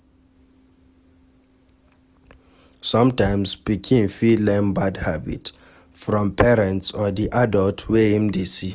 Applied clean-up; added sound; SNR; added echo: none; none; none; none.